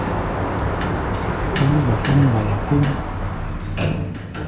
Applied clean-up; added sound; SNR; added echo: none; Sliding door; -1 dB; none.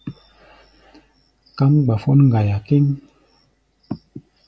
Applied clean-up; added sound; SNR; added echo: none; none; none; none.